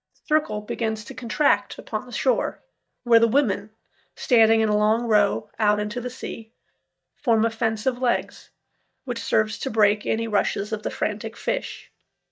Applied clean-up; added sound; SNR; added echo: neural mask model DeepFilterNet 3.